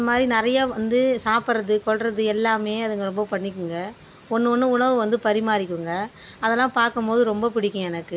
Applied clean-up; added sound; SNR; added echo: none; none; none; none.